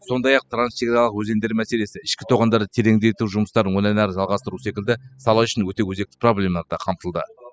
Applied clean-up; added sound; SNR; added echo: classical method spectral subtraction.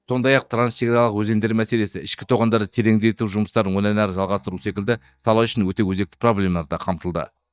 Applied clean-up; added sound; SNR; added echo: neural mask model DeepFilterNet 3.